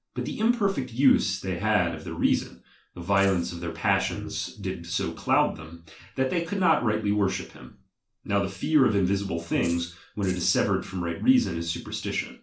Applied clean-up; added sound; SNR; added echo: neural separator model SepFormer DNS4.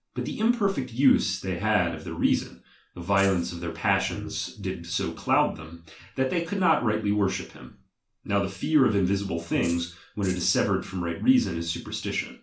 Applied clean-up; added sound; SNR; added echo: none; Rattle (instrument); 17 dB; reverberation time 0.3 s.